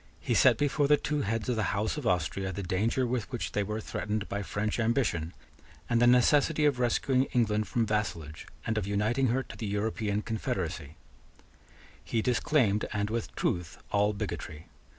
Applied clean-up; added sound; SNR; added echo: none; none; none; none.